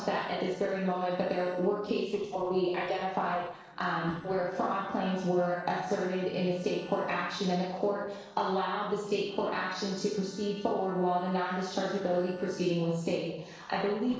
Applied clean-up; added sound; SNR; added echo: neural separator model SepFormer DNS4.